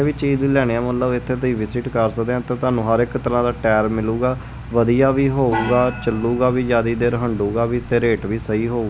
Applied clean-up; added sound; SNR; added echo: none; Gong; 12 dB; none.